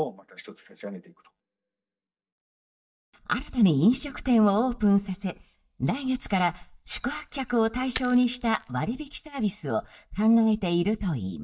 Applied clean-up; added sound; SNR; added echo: neural mask model DeepFilterNet 3.